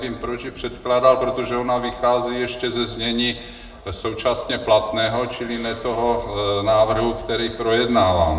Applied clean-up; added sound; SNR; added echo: none; none; none; reverberation time 0.6 s.